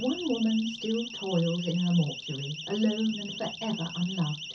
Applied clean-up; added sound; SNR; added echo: none; Siren; 10 dB; reverberation time 0.3 s.